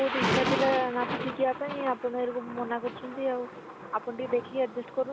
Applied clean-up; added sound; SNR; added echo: none; Thunder; 4 dB; none.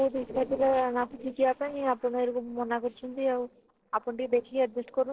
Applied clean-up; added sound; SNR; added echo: neural separator model SepFormer DNS4.